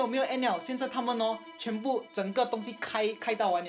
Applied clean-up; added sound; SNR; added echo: none; Bowed string instrument; 19 dB; none.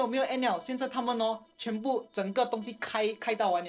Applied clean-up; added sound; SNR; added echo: neural separator model SepFormer DNS4.